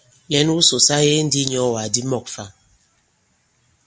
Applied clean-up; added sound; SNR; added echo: none; none; none; none.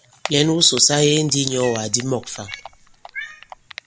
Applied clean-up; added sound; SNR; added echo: none; Cat + Typing; 16 dB; none.